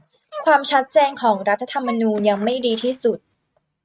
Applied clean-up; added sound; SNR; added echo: neural mask model RNNoise.